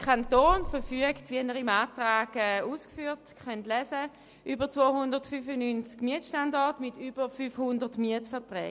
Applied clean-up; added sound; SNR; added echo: none; Bird; 7 dB; none.